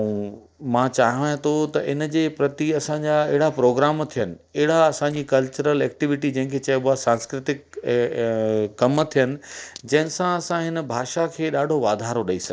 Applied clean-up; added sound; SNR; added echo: neural separator model SepFormer DNS4.